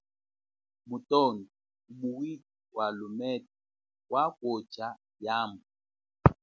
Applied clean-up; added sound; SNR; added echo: none; none; none; none.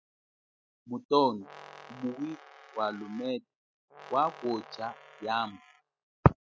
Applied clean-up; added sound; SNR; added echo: classical method spectral subtraction.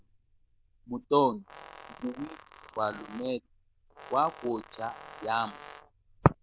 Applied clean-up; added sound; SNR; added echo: neural diffusion model UNIVERSE++.